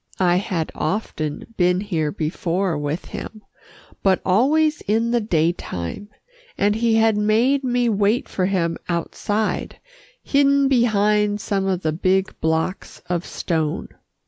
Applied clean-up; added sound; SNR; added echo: none; none; none; none.